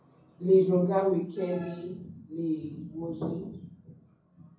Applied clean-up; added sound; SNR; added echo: none; none; none; reverberation time 0.6 s.